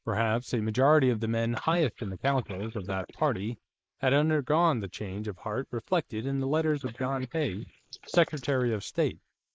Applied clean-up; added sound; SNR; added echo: neural mask model Resemble Enhance denoiser.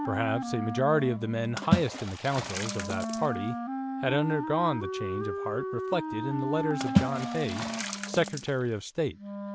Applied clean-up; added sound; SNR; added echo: none; Water / Splash, splatter + Wind instrument, woodwind instrument; 2 dB; none.